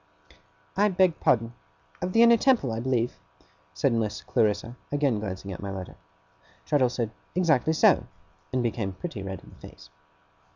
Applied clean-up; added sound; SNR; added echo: none; none; none; none.